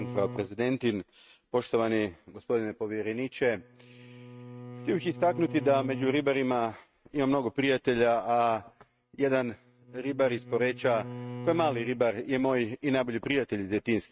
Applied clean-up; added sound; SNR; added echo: neural mask model RNNoise.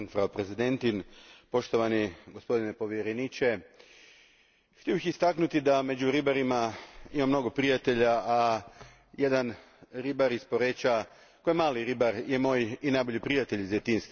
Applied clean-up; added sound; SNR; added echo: none; none; none; none.